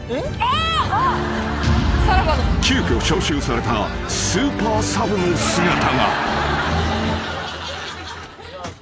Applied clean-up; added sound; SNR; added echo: none; none; none; none.